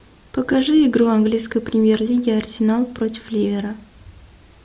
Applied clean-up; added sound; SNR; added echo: none; none; none; none.